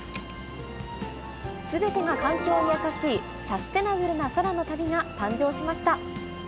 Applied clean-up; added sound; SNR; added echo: none; Alarm; 16 dB; none.